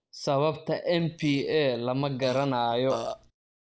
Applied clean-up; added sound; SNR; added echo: neural mask model Resemble Enhance denoiser.